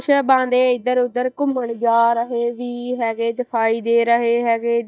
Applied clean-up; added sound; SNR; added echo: neural mask model DeepFilterNet 3.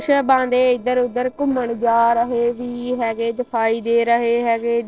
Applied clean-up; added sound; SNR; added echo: neural separator model SepFormer DNS4.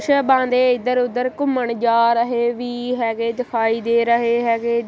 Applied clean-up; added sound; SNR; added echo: none; none; none; none.